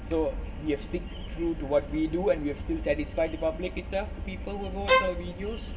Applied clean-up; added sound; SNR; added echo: none; Bowed string instrument; -3 dB; reverberation time 1.6 s.